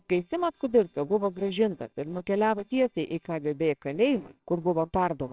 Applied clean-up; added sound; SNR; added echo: neural separator model SepFormer WHAMR!.